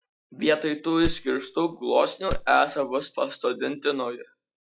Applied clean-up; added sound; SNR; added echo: classical method log-MMSE.